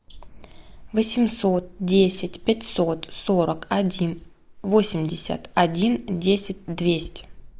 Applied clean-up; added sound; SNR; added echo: neural mask model Resemble Enhance denoiser.